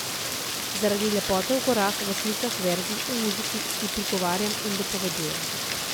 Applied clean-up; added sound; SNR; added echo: none; Rain; 1 dB; none.